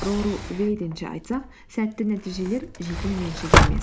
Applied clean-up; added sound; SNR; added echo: none; Sliding door; -2 dB; none.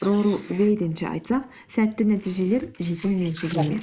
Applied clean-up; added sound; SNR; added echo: neural mask model Resemble Enhance denoiser.